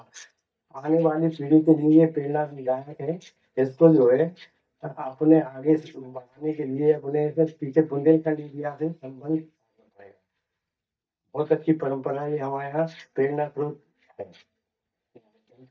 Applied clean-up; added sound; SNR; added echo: neural mask model DeepFilterNet 3.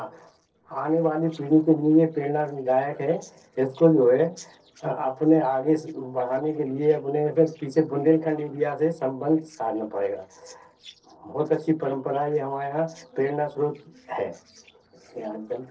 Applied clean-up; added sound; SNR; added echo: neural separator model SepFormer DNS4.